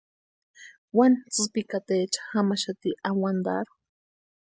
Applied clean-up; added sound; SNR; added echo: none; none; none; none.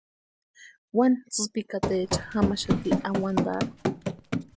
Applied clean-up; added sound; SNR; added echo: none; Run; 0 dB; none.